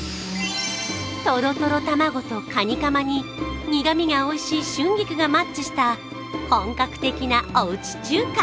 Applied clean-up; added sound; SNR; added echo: none; none; none; none.